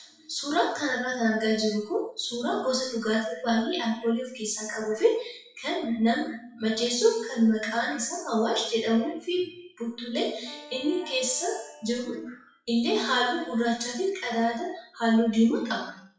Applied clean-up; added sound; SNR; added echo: classical method WPE with log-MMSE.